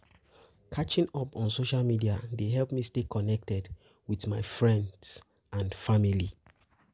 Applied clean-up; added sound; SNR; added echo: none; none; none; none.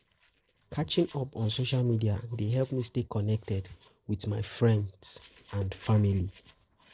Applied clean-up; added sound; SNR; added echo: neural separator model SepFormer DNS4.